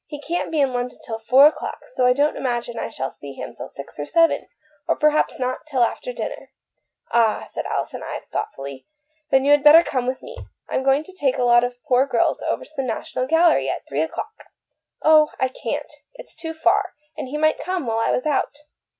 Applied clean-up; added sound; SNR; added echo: none; none; none; none.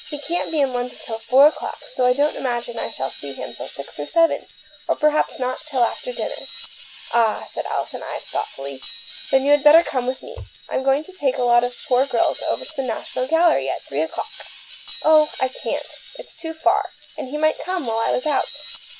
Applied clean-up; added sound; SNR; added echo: none; Screech; 18 dB; none.